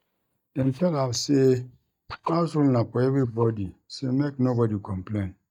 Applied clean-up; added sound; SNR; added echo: neural mask model DeepFilterNet 3.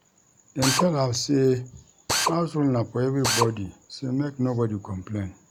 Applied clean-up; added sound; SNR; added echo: none; Drill; 2 dB; none.